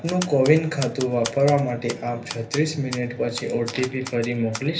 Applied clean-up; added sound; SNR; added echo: none; Typewriter; 15 dB; reverberation time 0.3 s.